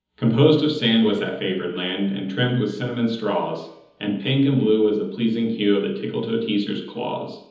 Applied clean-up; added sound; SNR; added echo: none; none; none; reverberation time 1.3 s.